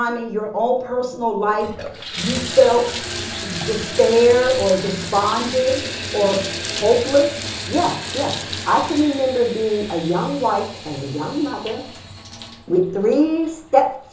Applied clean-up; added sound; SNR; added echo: none; Bathtub (filling or washing) / Water tap, faucet; 10 dB; reverberation time 0.6 s.